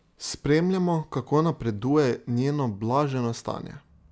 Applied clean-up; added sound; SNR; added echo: none; none; none; none.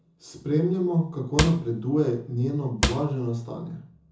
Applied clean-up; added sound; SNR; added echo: none; Cupboard open or close / Drawer open or close; 3 dB; reverberation time 0.5 s.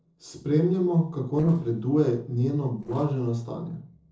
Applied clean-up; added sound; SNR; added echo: neural separator model SepFormer DNS4.